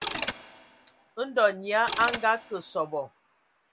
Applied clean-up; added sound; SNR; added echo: none; Mechanisms; 8 dB; none.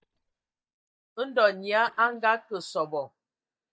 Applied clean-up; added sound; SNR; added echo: neural mask model DeepFilterNet 3.